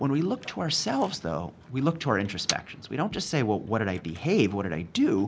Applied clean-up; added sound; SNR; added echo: none; Motor vehicle (road); 16 dB; none.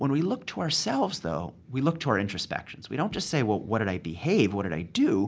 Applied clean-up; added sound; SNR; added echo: none; none; none; none.